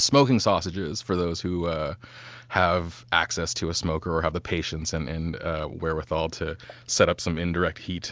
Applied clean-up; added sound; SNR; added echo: none; none; none; none.